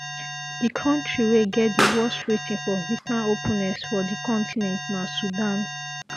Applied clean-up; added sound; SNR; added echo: none; Alarm + Explosion; 6 dB; none.